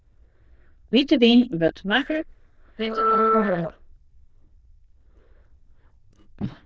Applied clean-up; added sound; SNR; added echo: neural diffusion model UNIVERSE++.